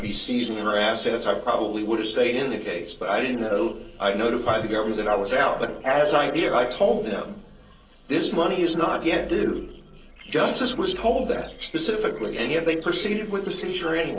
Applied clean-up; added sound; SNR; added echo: neural separator model SepFormer DNS4.